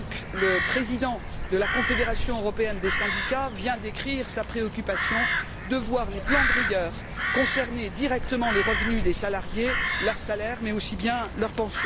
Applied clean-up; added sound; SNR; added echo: none; Crow; 1 dB; none.